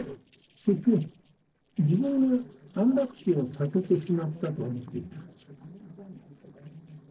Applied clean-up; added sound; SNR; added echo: neural separator model SepFormer DNS4.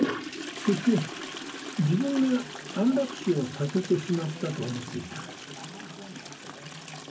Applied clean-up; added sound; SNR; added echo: none; Toilet flush; 8 dB; reverberation time 0.3 s.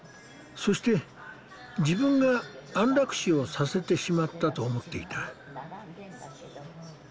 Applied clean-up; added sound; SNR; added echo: none; none; none; none.